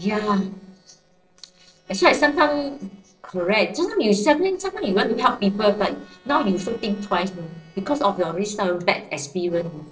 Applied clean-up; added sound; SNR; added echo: neural separator model SepFormer DNS4.